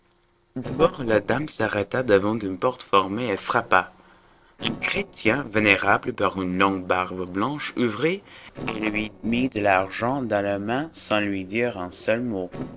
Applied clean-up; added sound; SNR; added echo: neural separator model SepFormer DNS4.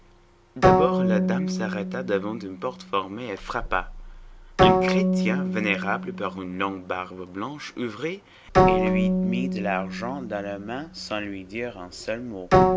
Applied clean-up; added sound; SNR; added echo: none; Bowed string instrument; -5 dB; none.